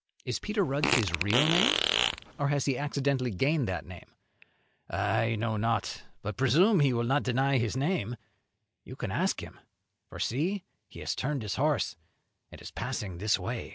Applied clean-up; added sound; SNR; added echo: none; Fart; -1 dB; none.